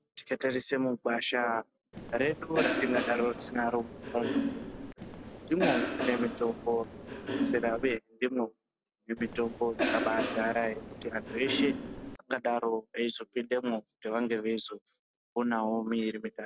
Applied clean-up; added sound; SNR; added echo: none; Cough; 2 dB; none.